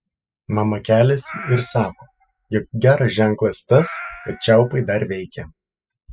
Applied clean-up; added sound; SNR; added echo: classical method spectral subtraction.